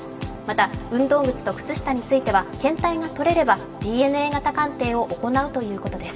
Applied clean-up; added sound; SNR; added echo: none; none; none; reverberation time 0.6 s.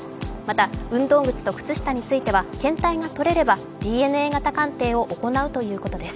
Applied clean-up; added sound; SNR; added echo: none; none; none; none.